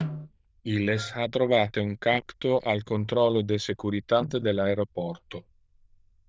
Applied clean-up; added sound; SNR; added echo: neural diffusion model UNIVERSE++.